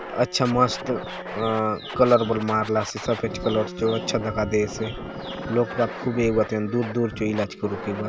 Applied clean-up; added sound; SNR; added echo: none; Scratching (performance technique) + Bowed string instrument; 11 dB; none.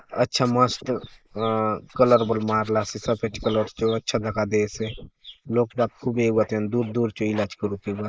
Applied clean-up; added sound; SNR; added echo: neural mask model Resemble Enhance denoiser.